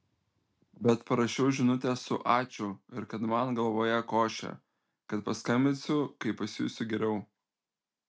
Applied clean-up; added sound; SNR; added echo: none; none; none; none.